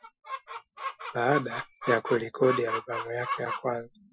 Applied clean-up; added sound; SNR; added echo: classical method Wiener filter.